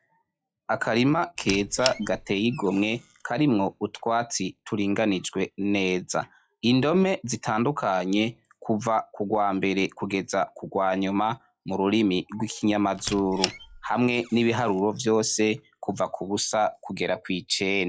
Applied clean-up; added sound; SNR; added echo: classical method log-MMSE.